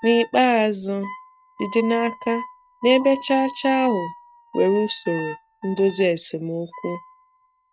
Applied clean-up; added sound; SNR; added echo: neural mask model RNNoise.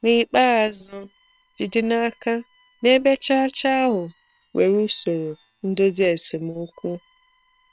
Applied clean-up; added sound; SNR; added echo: neural separator model SepFormer WHAM!.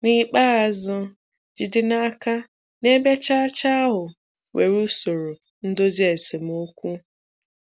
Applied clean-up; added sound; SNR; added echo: none; none; none; none.